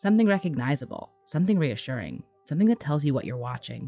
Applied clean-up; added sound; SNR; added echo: classical method log-MMSE.